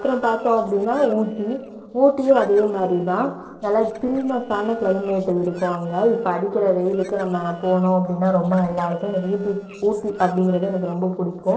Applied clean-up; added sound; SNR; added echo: neural separator model SepFormer DNS4.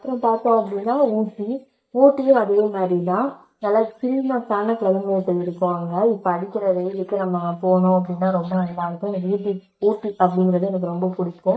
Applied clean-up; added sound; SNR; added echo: neural mask model DeepFilterNet 3.